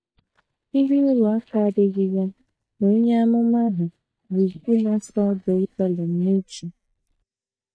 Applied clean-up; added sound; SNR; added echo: neural mask model DeepFilterNet 3.